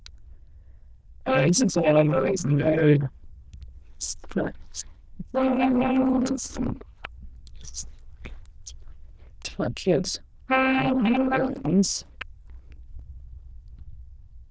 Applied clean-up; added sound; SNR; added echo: neural diffusion model UNIVERSE++.